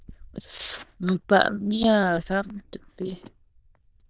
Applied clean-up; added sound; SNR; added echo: neural diffusion model UNIVERSE++.